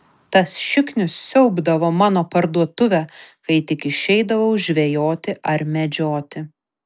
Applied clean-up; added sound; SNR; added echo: none; none; none; none.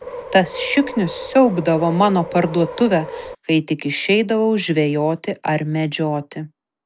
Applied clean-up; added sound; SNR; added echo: none; Subway, metro, underground; 12 dB; none.